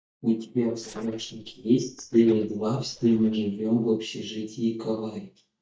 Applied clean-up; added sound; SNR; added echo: neural mask model DeepFilterNet 3.